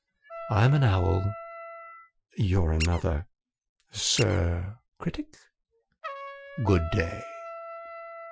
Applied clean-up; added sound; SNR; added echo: classical method Wiener filter.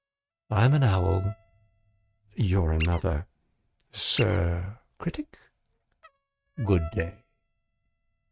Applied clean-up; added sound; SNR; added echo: neural mask model RNNoise.